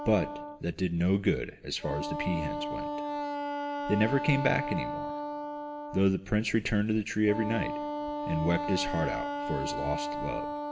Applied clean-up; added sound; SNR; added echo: none; Wind instrument, woodwind instrument; 5 dB; reverberation time 0.8 s.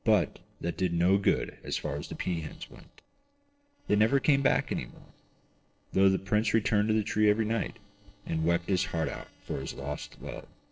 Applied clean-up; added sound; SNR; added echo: neural separator model SepFormer DNS4.